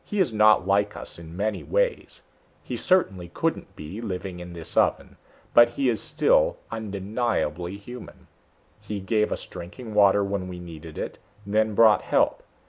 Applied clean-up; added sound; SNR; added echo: none; none; none; none.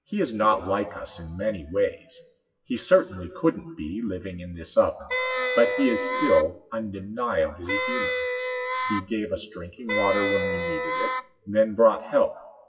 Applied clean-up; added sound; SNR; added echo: classical method WPE with log-MMSE.